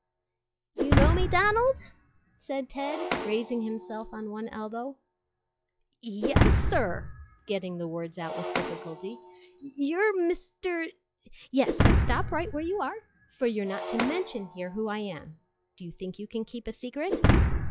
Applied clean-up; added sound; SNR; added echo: classical method log-MMSE.